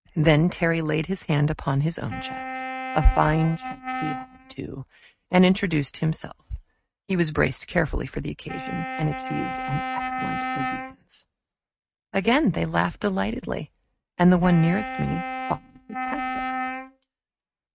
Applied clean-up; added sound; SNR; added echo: neural mask model RNNoise.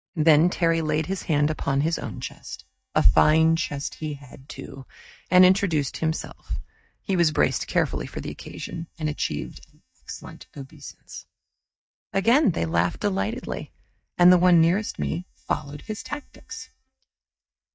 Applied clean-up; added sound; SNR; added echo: neural mask model DeepFilterNet 3.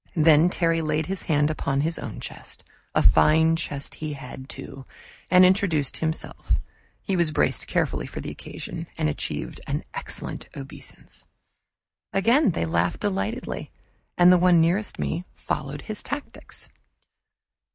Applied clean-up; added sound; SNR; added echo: none; none; none; none.